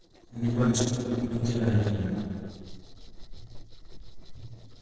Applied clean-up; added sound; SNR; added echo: neural separator model SepFormer DNS4.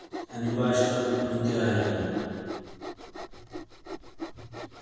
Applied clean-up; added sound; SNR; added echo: none; Sawing; 10 dB; reverberation time 2.1 s.